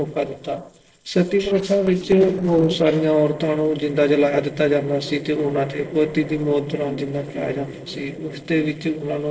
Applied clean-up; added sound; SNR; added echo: neural separator model SepFormer DNS4.